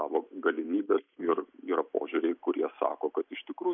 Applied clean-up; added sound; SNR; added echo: neural mask model Resemble Enhance denoiser.